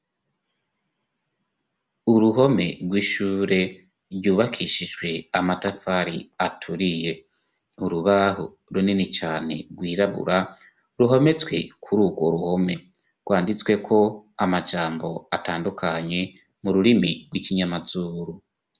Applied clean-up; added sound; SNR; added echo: none; none; none; none.